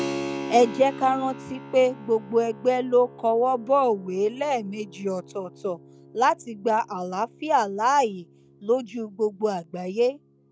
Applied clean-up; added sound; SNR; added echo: none; Keyboard (musical); 15 dB; none.